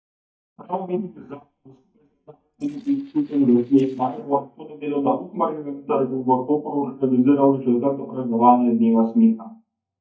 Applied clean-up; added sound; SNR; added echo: neural mask model DeepFilterNet 3.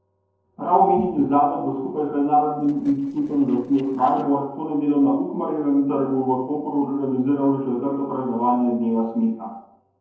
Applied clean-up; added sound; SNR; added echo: neural separator model SepFormer DNS4.